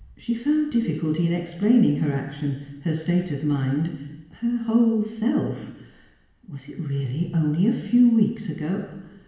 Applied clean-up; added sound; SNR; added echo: none; none; none; reverberation time 1.0 s.